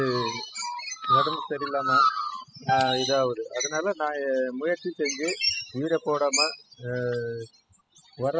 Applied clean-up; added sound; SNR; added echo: classical method spectral subtraction.